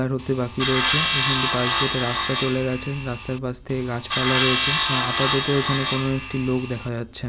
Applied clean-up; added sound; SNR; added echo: none; Sawing; -5 dB; none.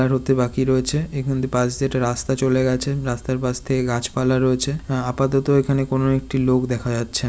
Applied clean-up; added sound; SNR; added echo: none; none; none; none.